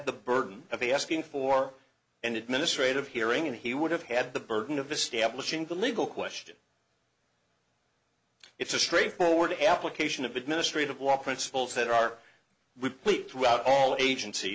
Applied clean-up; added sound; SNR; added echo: none; none; none; none.